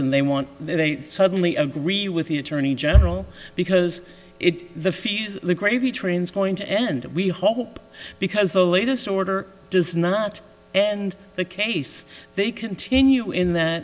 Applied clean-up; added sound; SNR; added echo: none; none; none; none.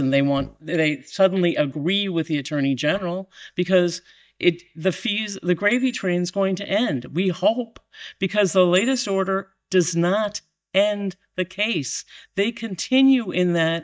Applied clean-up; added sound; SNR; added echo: neural mask model DeepFilterNet 3.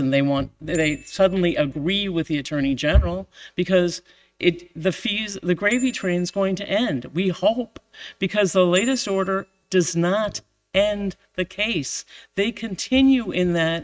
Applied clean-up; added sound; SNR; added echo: neural mask model RNNoise.